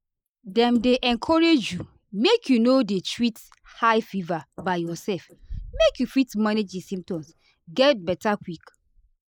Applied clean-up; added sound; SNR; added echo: neural mask model Resemble Enhance denoiser.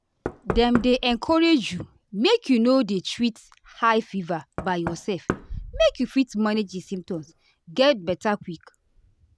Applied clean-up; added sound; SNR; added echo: none; Knock; 13 dB; none.